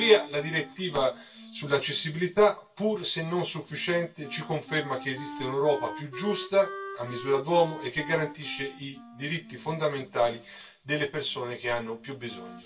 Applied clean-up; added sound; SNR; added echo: none; Wind instrument, woodwind instrument; 15 dB; reverberation time 0.2 s.